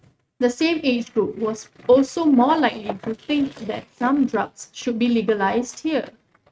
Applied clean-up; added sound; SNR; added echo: neural mask model RNNoise.